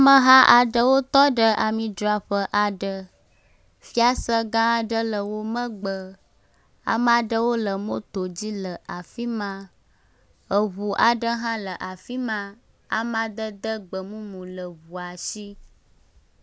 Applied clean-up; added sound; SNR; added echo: none; none; none; none.